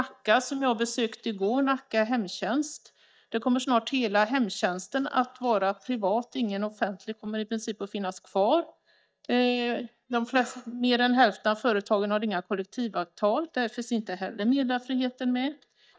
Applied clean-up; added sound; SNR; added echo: neural mask model DeepFilterNet 3.